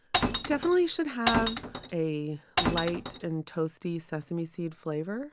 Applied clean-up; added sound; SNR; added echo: none; Glass; 1 dB; none.